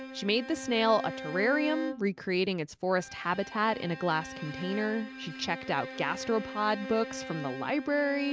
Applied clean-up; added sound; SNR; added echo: none; Bowed string instrument; 10 dB; none.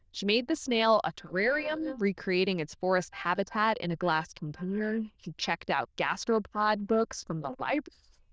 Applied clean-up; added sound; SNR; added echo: neural diffusion model UNIVERSE++.